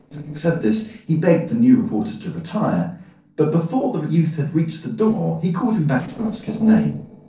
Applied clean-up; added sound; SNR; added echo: neural separator model SepFormer DNS4.